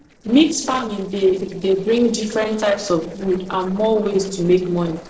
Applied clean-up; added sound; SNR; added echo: neural separator model SepFormer DNS4.